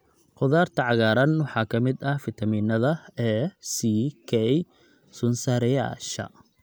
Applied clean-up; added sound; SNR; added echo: none; none; none; none.